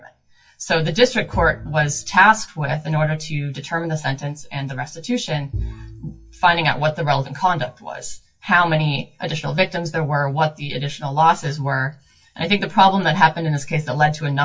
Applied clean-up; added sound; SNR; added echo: classical method WPE with log-MMSE.